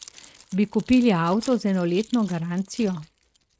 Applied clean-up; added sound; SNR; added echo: neural mask model RNNoise.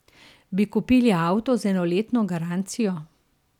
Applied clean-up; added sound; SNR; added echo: none; none; none; none.